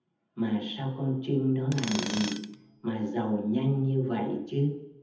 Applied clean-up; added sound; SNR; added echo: none; Tools; 8 dB; reverberation time 0.8 s.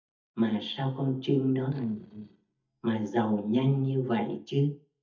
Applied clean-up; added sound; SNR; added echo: neural mask model DeepFilterNet 3.